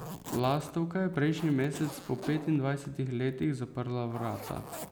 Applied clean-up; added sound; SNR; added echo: none; Zipper (clothing); 14 dB; none.